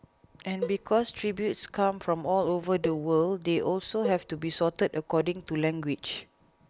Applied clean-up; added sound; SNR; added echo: none; Cowbell; 11 dB; none.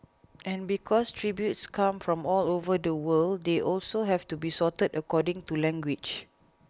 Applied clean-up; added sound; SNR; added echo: none; none; none; none.